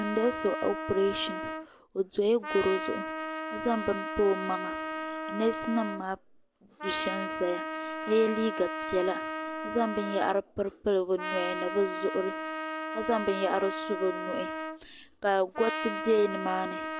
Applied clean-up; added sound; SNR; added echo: none; Trumpet; 5 dB; none.